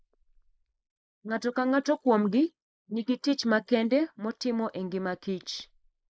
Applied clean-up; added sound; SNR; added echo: neural mask model Resemble Enhance denoiser.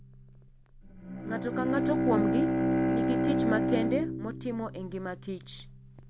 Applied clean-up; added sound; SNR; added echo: none; Bowed string instrument; -4 dB; none.